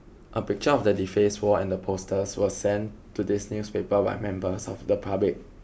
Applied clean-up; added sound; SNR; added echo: none; none; none; none.